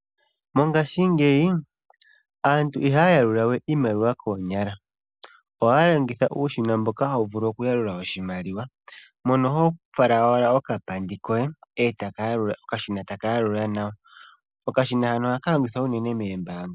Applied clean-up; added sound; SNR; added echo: none; none; none; none.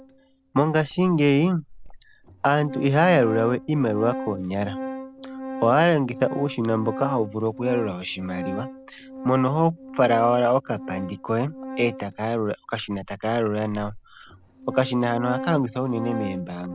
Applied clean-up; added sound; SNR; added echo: none; Organ; 12 dB; none.